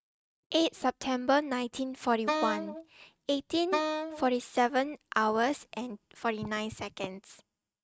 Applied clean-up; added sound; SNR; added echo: neural mask model RNNoise.